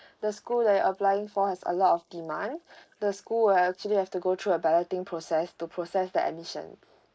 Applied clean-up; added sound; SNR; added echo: neural mask model Resemble Enhance denoiser.